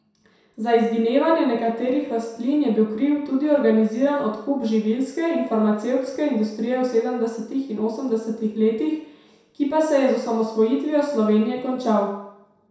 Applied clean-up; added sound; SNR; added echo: none; none; none; reverberation time 0.7 s.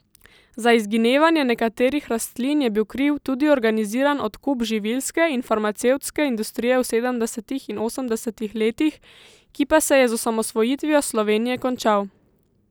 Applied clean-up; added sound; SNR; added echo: none; none; none; none.